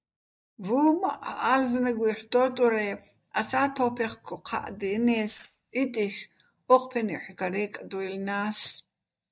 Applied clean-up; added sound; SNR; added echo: neural mask model DeepFilterNet 3.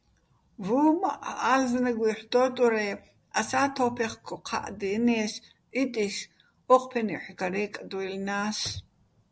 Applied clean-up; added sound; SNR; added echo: none; none; none; none.